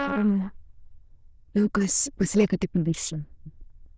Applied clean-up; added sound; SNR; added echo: neural diffusion model UNIVERSE++.